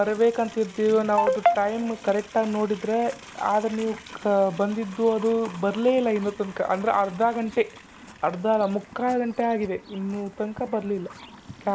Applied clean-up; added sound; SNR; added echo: none; Livestock, farm animals, working animals; 19 dB; none.